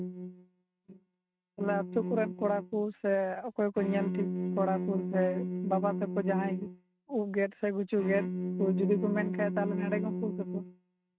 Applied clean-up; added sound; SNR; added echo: neural mask model RNNoise.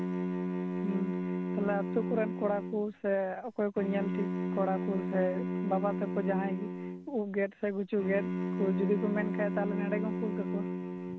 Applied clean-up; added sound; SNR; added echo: none; Bowed string instrument; 1 dB; none.